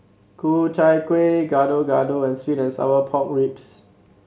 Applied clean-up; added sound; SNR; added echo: none; none; none; none.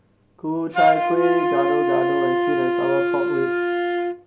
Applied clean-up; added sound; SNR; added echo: none; Wind instrument, woodwind instrument; -5 dB; none.